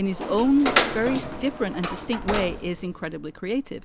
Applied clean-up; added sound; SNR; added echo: none; Door; 3 dB; none.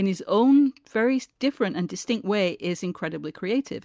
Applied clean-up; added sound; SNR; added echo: none; none; none; none.